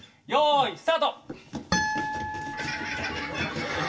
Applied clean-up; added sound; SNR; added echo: none; Harp; 3 dB; reverberation time 0.2 s.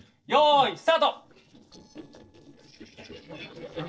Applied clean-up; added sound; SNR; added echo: neural separator model SepFormer DNS4.